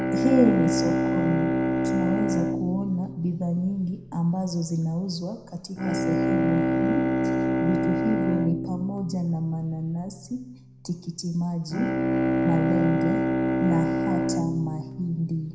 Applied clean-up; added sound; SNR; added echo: none; Bowed string instrument; -1 dB; reverberation time 0.7 s.